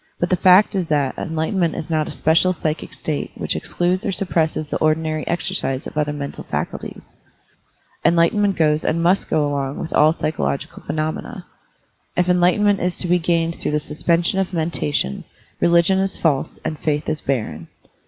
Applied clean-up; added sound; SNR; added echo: none; none; none; none.